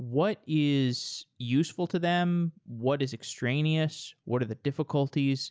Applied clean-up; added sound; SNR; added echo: none; none; none; none.